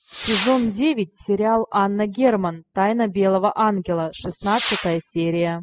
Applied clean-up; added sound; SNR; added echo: classical method spectral subtraction.